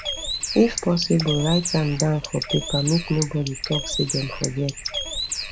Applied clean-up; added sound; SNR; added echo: none; Bird; 6 dB; none.